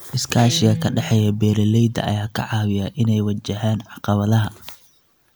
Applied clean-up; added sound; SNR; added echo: none; Guitar; 14 dB; none.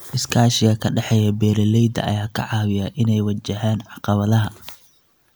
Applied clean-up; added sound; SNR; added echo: none; none; none; none.